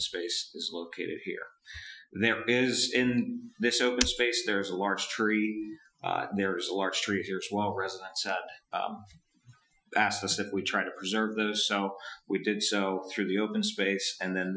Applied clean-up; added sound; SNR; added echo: classical method Wiener filter.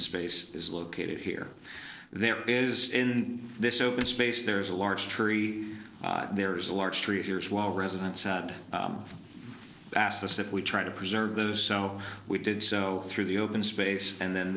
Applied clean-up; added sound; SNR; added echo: neural separator model SepFormer DNS4.